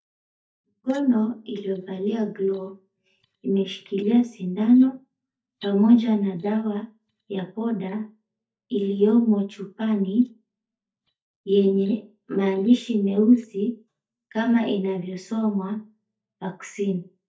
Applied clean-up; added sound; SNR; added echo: neural mask model DeepFilterNet 3.